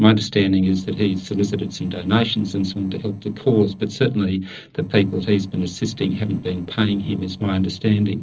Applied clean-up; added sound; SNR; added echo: neural separator model SepFormer DNS4.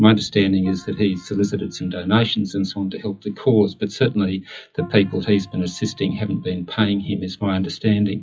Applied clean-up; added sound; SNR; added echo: classical method WPE with log-MMSE.